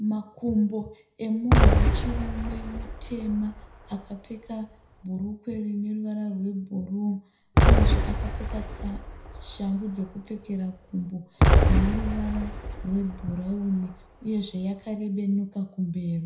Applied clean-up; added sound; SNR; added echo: none; Explosion; -5 dB; reverberation time 0.4 s.